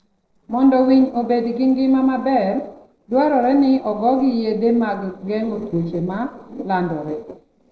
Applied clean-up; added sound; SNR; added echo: neural separator model SepFormer DNS4.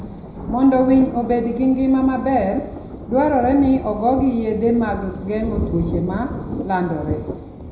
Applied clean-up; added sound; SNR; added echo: none; Thunder; 10 dB; reverberation time 0.7 s.